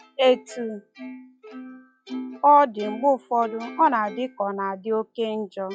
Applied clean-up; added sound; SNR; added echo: classical method log-MMSE.